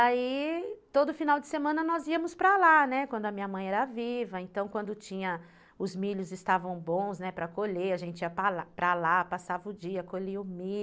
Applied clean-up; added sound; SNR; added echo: none; none; none; none.